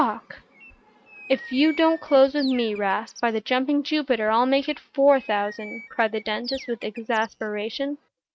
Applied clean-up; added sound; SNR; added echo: neural mask model RNNoise.